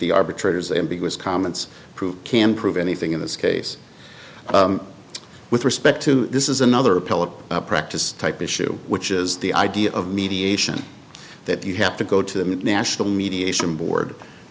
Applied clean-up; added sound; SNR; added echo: none; none; none; none.